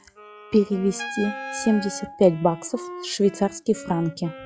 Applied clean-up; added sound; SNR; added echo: classical method log-MMSE.